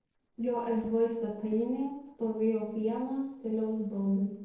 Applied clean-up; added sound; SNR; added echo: neural separator model SepFormer DNS4.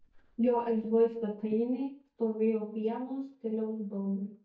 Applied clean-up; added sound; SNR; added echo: neural mask model DeepFilterNet 3.